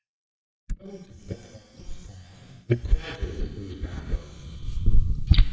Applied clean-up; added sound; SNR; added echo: neural mask model DeepFilterNet 3.